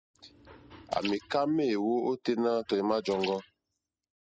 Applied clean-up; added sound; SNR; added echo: classical method spectral subtraction.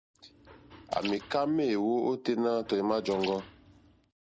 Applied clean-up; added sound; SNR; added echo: none; Liquid; 17 dB; none.